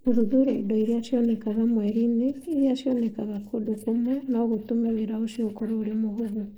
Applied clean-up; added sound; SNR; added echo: neural mask model Resemble Enhance denoiser.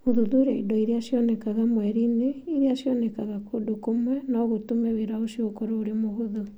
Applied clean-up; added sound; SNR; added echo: none; none; none; none.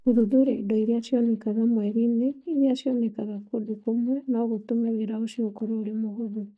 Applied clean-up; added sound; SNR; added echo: neural mask model DeepFilterNet 3.